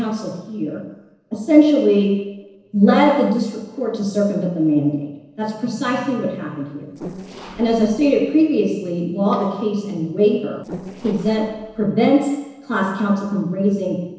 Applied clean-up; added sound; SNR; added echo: neural separator model SepFormer DNS4.